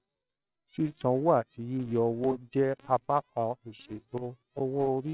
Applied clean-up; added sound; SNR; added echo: neural separator model SepFormer WHAMR!.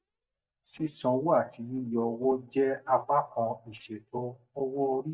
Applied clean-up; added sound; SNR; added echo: neural mask model DeepFilterNet 3.